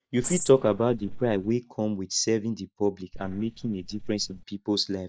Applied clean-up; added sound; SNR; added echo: neural mask model DeepFilterNet 3.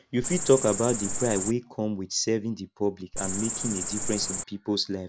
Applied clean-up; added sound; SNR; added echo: none; Cricket; 2 dB; none.